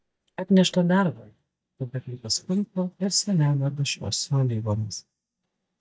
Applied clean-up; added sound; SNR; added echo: neural mask model DeepFilterNet 3.